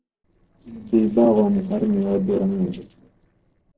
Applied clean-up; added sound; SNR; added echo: neural separator model SepFormer DNS4.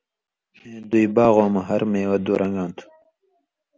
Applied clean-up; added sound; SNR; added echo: none; none; none; none.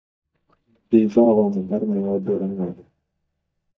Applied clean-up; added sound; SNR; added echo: neural mask model DeepFilterNet 3.